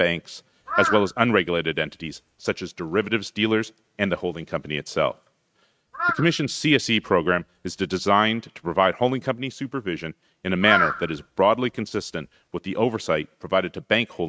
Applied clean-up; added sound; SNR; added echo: neural mask model RNNoise.